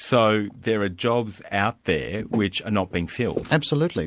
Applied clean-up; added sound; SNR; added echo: none; none; none; none.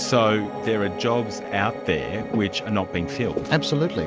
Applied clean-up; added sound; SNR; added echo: none; Piano; 8 dB; none.